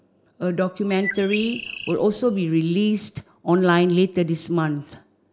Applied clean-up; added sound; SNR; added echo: none; Bird; 11 dB; none.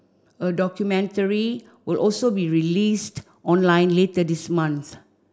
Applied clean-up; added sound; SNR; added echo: none; none; none; none.